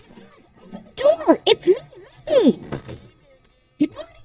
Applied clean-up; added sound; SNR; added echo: neural mask model DeepFilterNet 3.